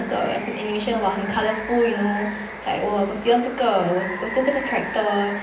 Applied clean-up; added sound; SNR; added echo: none; Water; 9 dB; reverberation time 0.6 s.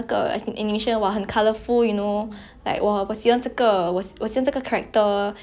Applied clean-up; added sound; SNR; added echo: none; none; none; none.